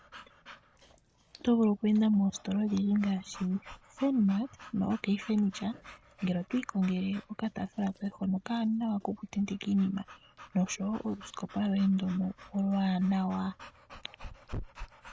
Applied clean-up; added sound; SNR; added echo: none; Dog / Breathing; 19 dB; none.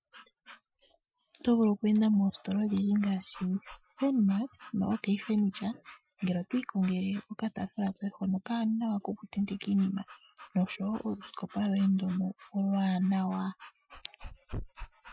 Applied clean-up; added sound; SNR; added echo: classical method Wiener filter.